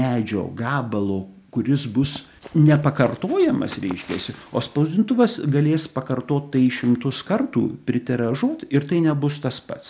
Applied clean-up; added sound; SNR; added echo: none; Run; 18 dB; none.